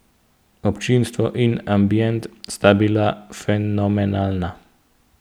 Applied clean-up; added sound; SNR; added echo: none; none; none; none.